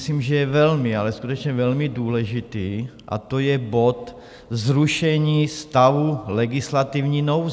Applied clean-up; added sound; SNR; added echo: none; none; none; none.